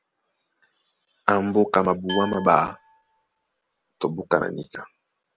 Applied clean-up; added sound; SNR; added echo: none; Glass; 9 dB; none.